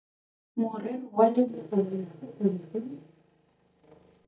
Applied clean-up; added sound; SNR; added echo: neural mask model DeepFilterNet 3.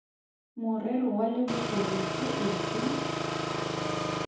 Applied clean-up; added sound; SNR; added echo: none; Engine; -1 dB; reverberation time 2.0 s.